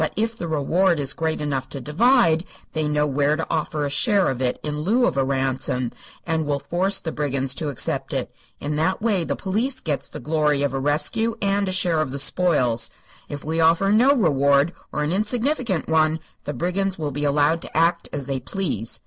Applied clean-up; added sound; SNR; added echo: none; none; none; none.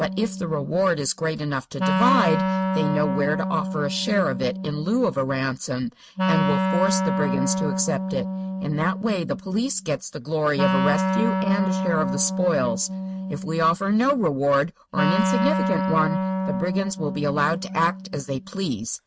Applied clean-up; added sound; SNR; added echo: neural mask model RNNoise.